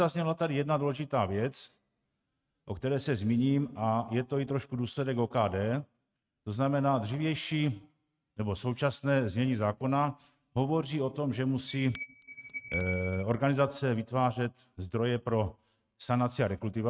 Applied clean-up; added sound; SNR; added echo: neural mask model RNNoise.